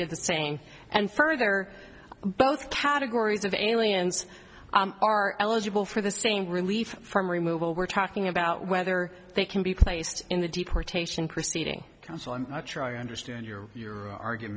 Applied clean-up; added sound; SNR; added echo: none; none; none; none.